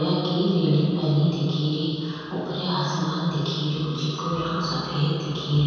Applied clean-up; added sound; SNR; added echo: none; none; none; reverberation time 2.1 s.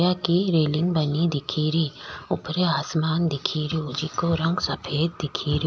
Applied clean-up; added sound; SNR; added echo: none; none; none; none.